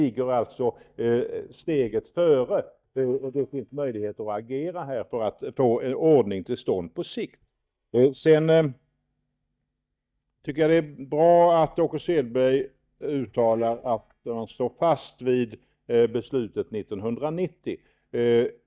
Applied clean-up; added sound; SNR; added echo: neural mask model DeepFilterNet 3.